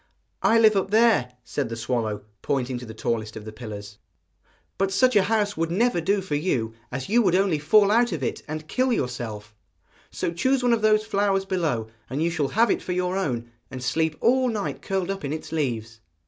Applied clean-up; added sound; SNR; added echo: none; none; none; none.